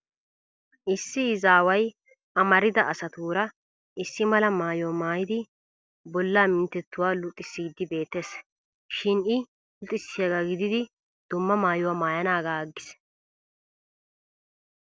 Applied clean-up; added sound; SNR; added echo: none; none; none; none.